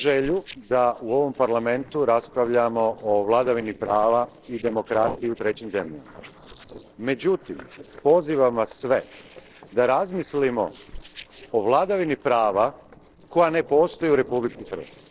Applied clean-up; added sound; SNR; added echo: neural separator model SepFormer DNS4.